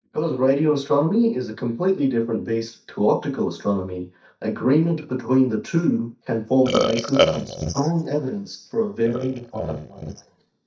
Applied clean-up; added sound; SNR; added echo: neural mask model DeepFilterNet 3.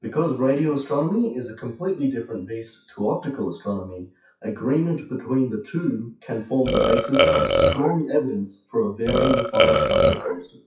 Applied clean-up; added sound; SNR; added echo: classical method WPE with log-MMSE.